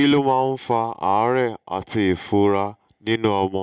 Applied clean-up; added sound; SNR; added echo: none; none; none; none.